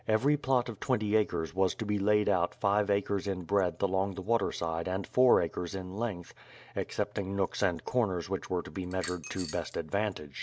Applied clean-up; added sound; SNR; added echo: none; Coin (dropping); 16 dB; none.